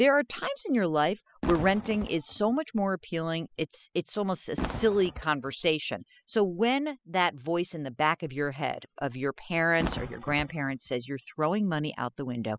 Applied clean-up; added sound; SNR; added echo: classical method spectral subtraction.